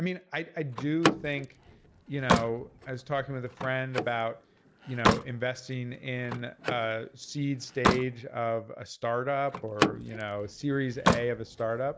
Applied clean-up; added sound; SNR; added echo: none; Slam; 1 dB; none.